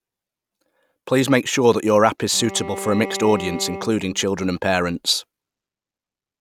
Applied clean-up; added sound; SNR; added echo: none; Bowed string instrument; 12 dB; none.